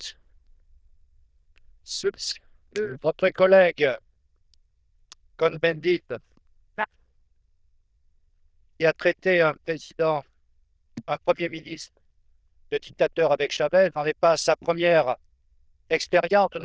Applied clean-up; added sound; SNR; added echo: neural diffusion model UNIVERSE++.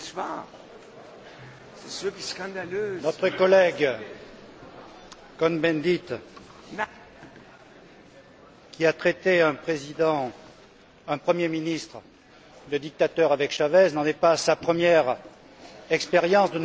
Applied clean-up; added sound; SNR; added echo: none; none; none; none.